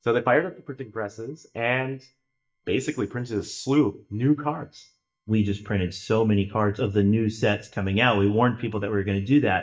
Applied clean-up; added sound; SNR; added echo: neural mask model DeepFilterNet 3.